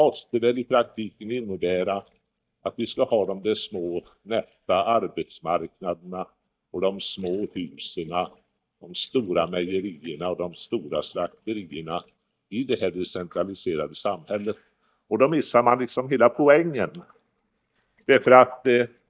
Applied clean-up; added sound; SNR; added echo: neural mask model DeepFilterNet 3.